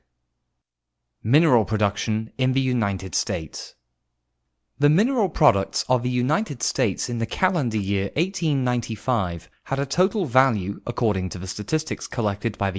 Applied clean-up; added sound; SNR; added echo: none; none; none; none.